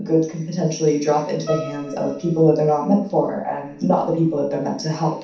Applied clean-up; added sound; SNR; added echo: none; Piano; 19 dB; reverberation time 0.7 s.